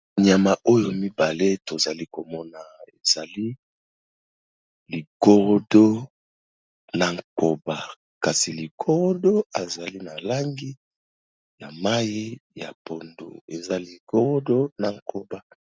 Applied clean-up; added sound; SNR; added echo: none; none; none; none.